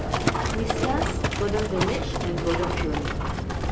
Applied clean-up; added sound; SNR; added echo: none; Livestock, farm animals, working animals; -4 dB; none.